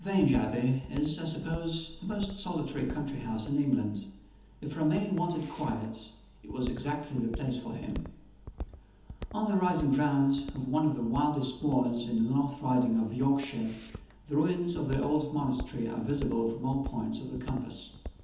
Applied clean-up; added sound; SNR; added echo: none; Walk, footsteps; 15 dB; reverberation time 1.3 s.